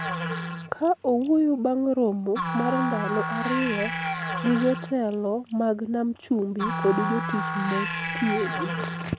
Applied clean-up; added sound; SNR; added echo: none; Musical instrument; 5 dB; none.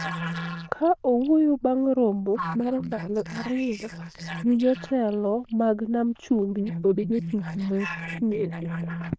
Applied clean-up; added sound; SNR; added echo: neural diffusion model UNIVERSE++.